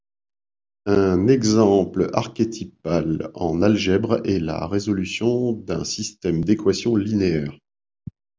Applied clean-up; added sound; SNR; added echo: none; none; none; none.